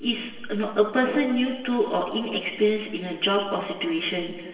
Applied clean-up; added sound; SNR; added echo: none; none; none; reverberation time 1.3 s.